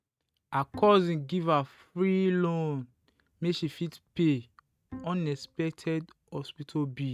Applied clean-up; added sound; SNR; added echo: neural mask model RNNoise.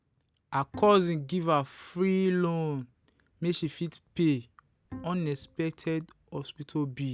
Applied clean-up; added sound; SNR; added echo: none; Bowed string instrument; 18 dB; none.